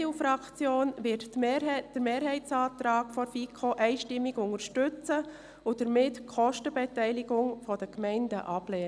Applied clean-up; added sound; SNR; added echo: none; none; none; none.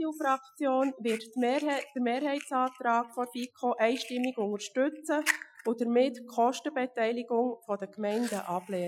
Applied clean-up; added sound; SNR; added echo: classical method Wiener filter.